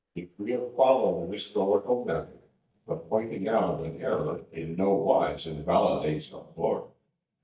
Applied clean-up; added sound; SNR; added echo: neural mask model DeepFilterNet 3.